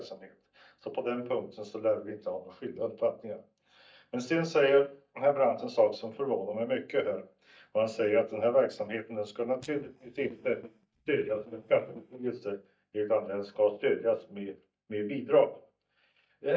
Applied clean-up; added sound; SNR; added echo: neural mask model DeepFilterNet 3.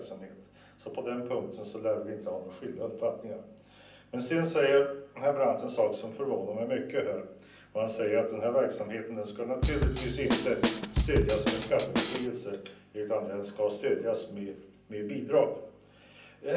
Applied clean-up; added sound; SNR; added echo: none; Drum kit; -2 dB; reverberation time 0.6 s.